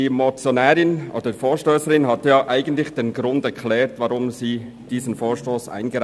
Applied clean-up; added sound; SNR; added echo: none; none; none; none.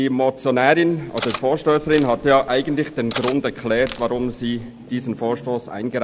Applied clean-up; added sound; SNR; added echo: none; Cutlery, silverware; 11 dB; none.